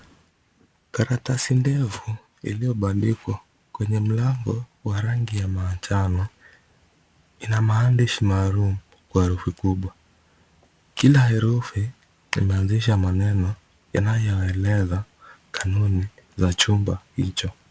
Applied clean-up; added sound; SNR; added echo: none; none; none; none.